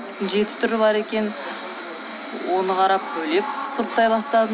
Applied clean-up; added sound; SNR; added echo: none; none; none; none.